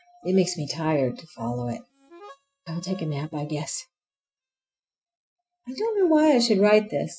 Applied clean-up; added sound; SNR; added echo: neural mask model RNNoise.